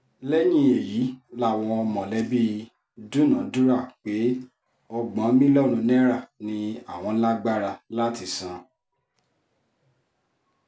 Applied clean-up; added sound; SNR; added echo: none; none; none; none.